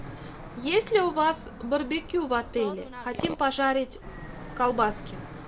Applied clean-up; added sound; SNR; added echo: none; Fixed-wing aircraft, airplane; 13 dB; none.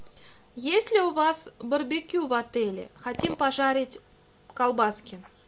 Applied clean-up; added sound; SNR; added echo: none; none; none; none.